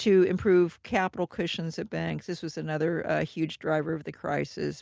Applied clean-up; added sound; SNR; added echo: none; none; none; none.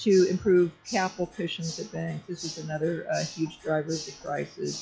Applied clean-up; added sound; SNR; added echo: classical method log-MMSE.